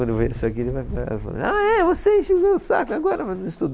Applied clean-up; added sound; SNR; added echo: none; Run; 13 dB; none.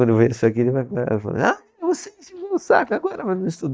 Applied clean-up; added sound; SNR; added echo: neural mask model DeepFilterNet 3.